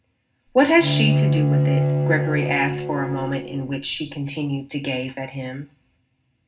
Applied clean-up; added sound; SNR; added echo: none; Bowed string instrument; -1 dB; reverberation time 0.4 s.